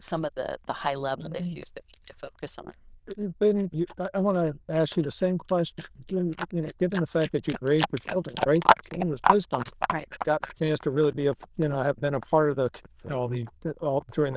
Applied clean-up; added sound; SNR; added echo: neural diffusion model UNIVERSE++.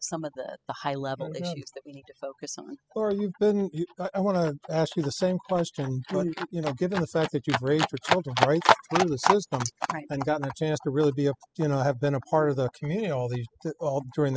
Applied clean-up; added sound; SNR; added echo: classical method spectral subtraction.